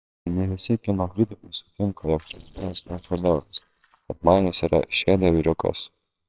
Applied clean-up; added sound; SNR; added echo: neural separator model SepFormer WHAMR!.